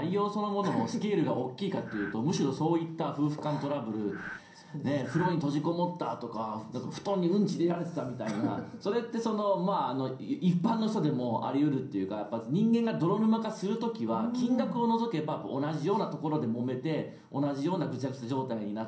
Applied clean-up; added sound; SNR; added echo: none; Breathing; 12 dB; reverberation time 0.6 s.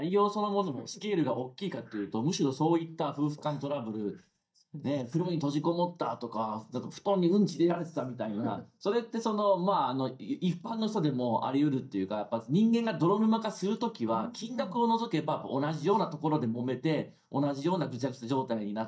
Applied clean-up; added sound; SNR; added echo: neural mask model DeepFilterNet 3.